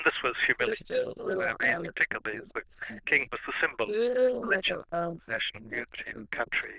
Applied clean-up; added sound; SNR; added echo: neural diffusion model UNIVERSE++.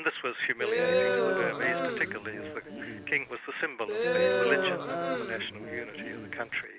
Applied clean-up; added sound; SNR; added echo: none; Crowd; -4 dB; none.